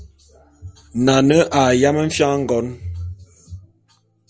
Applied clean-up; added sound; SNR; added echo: none; none; none; none.